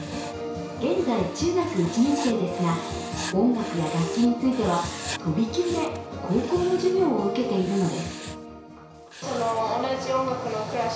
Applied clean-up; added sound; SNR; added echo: none; Writing; 16 dB; reverberation time 0.6 s.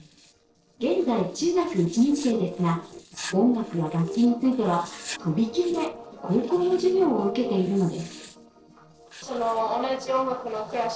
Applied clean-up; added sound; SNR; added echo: neural separator model SepFormer DNS4.